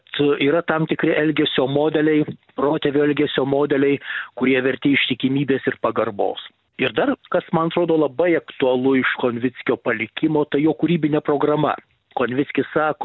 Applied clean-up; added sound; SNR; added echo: none; none; none; none.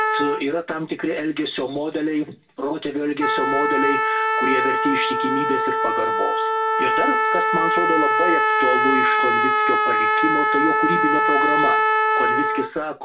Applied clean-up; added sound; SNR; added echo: none; Trumpet; -5 dB; reverberation time 0.2 s.